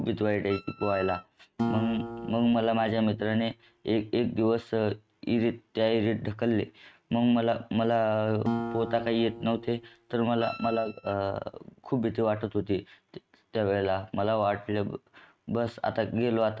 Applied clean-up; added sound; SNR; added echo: neural mask model RNNoise.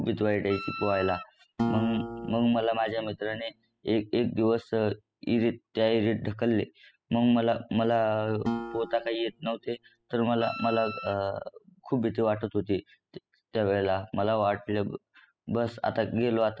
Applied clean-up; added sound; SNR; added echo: classical method spectral subtraction.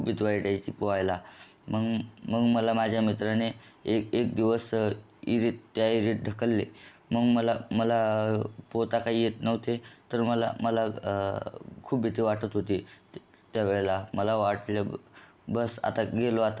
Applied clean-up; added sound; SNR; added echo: none; none; none; none.